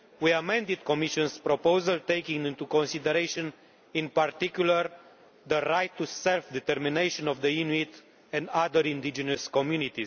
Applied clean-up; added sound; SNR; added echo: none; none; none; none.